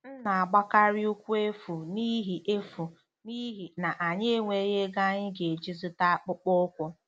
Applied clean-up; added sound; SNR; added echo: none; none; none; none.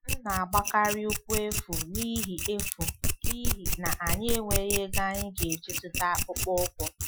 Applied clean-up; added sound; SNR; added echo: classical method Wiener filter.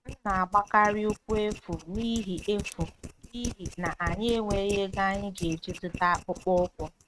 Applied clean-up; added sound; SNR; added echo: neural mask model RNNoise.